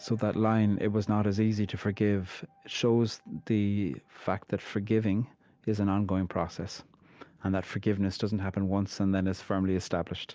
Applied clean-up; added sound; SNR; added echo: none; none; none; none.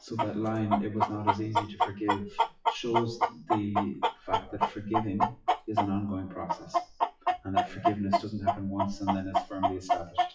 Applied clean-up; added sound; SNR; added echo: classical method WPE with log-MMSE.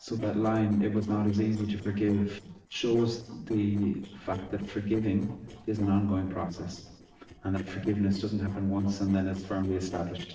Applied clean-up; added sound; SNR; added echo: neural separator model SepFormer DNS4.